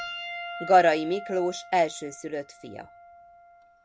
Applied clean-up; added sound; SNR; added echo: none; Piano; 14 dB; none.